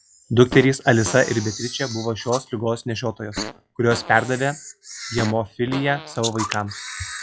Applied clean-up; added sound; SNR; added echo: classical method log-MMSE.